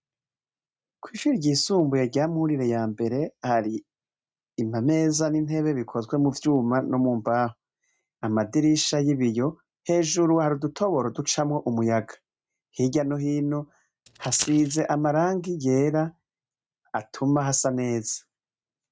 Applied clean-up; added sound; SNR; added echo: neural mask model RNNoise.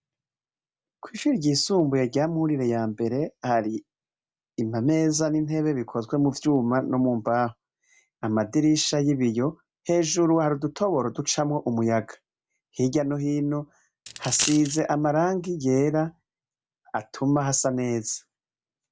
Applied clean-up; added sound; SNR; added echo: none; Coin (dropping); 6 dB; none.